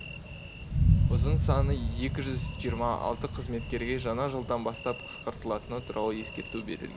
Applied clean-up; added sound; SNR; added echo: none; Thunder; -3 dB; none.